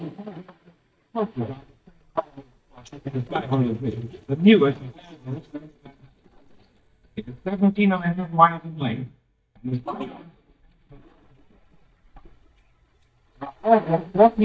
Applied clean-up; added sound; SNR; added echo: neural mask model DeepFilterNet 3.